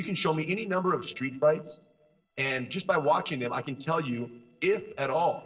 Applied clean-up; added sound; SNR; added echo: neural separator model SepFormer DNS4.